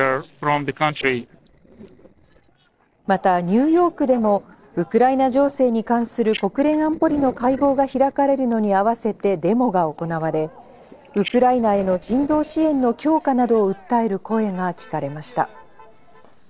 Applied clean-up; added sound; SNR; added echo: neural separator model SepFormer DNS4.